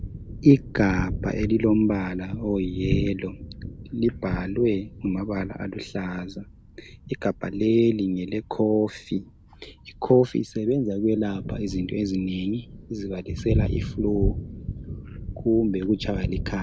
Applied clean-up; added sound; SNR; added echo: none; Thunder; 8 dB; none.